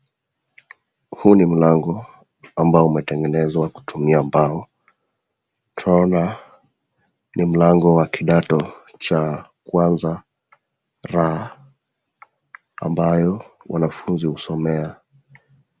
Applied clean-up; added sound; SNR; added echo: none; none; none; none.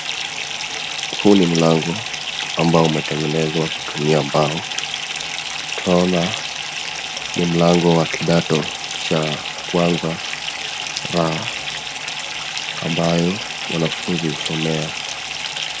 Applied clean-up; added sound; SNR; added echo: none; Fill (with liquid) / Bathtub (filling or washing); 5 dB; none.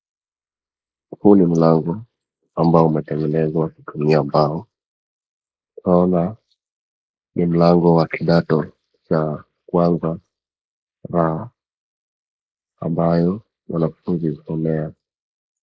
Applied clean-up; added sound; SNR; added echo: neural mask model Resemble Enhance denoiser.